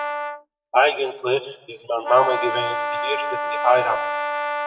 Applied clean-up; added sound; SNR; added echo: none; Brass instrument; 4 dB; reverberation time 0.7 s.